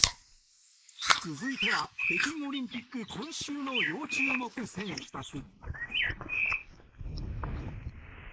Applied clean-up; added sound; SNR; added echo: neural mask model Resemble Enhance denoiser.